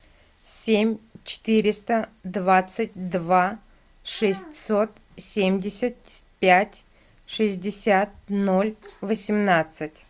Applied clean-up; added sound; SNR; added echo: none; none; none; none.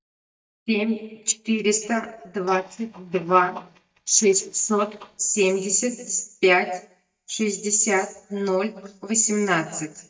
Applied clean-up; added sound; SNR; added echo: neural mask model DeepFilterNet 3.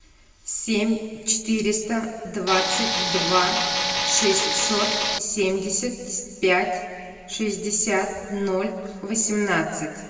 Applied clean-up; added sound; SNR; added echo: none; Tools; -1 dB; reverberation time 1.6 s.